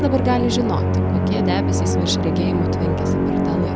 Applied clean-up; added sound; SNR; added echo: none; Musical instrument; -4 dB; none.